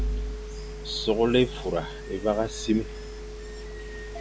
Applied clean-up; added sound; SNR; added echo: none; Water + Telephone; 13 dB; none.